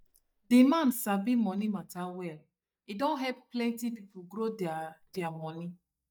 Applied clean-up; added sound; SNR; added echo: neural mask model DeepFilterNet 3.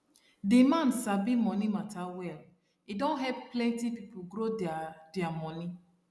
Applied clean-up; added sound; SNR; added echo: none; none; none; none.